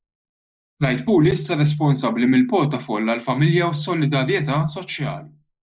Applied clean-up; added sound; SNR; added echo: neural mask model Resemble Enhance denoiser.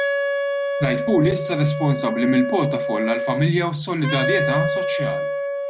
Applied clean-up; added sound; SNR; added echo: none; Wind instrument, woodwind instrument; 2 dB; none.